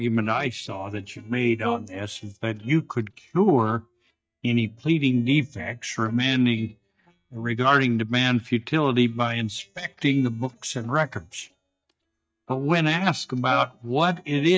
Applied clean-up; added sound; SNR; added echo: neural mask model DeepFilterNet 3.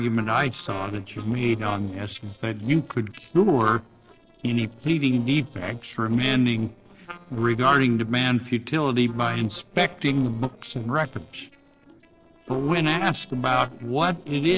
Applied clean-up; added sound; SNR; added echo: neural separator model SepFormer DNS4.